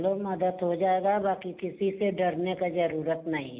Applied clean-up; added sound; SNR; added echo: none; none; none; none.